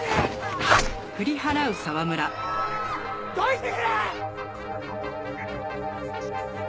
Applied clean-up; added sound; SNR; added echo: none; none; none; none.